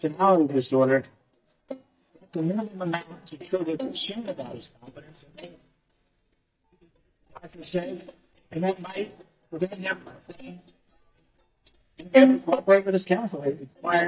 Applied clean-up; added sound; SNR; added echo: neural mask model DeepFilterNet 3.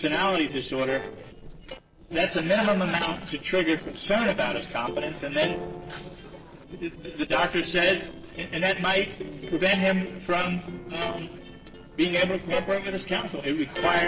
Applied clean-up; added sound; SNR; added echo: neural separator model SepFormer DNS4.